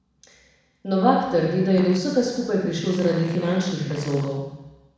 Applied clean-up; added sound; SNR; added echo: none; Fart; 20 dB; reverberation time 1.1 s.